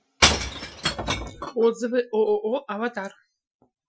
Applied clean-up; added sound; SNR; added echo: classical method Wiener filter.